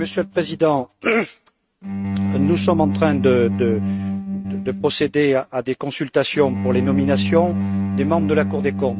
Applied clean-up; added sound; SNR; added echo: neural mask model RNNoise.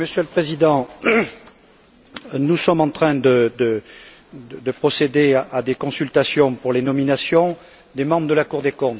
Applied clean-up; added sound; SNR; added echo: none; none; none; none.